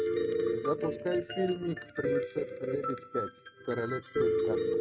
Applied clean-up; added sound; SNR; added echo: neural mask model RNNoise.